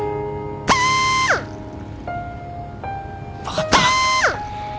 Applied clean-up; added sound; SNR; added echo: none; Drill; -5 dB; none.